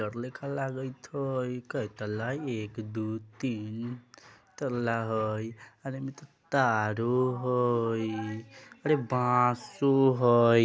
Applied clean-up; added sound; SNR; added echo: none; none; none; none.